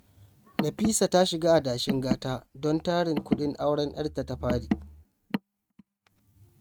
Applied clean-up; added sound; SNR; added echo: neural mask model RNNoise.